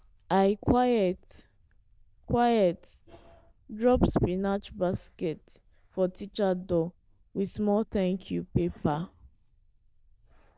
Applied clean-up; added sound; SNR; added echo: neural diffusion model UNIVERSE++.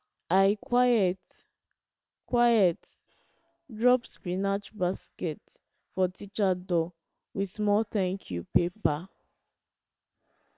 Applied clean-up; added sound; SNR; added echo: neural separator model SepFormer WHAM!.